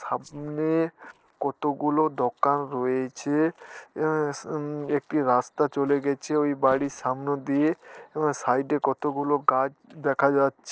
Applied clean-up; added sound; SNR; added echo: neural separator model SepFormer DNS4.